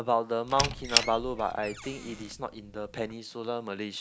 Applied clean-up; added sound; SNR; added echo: none; Squeak; 2 dB; none.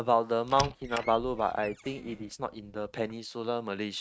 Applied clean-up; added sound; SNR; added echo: neural mask model RNNoise.